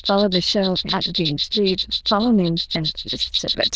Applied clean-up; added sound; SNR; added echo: neural diffusion model UNIVERSE++.